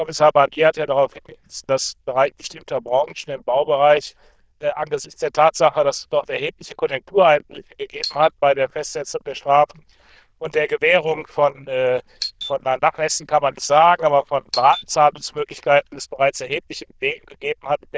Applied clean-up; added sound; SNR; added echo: neural diffusion model UNIVERSE++.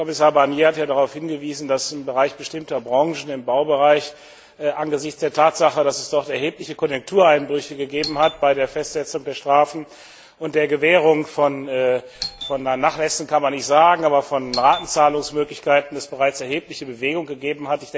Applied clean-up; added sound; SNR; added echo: none; Doorbell; 14 dB; none.